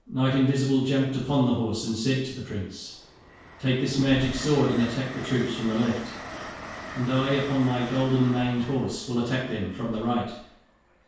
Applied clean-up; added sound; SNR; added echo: none; Train; 15 dB; reverberation time 0.6 s.